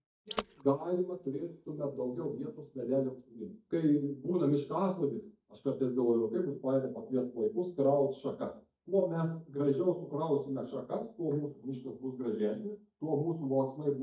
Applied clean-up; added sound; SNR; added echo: neural mask model DeepFilterNet 3.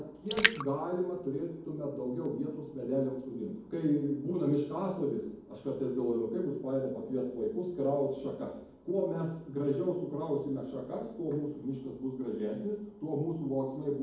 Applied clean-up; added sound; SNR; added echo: none; Splash, splatter; 2 dB; reverberation time 1.2 s.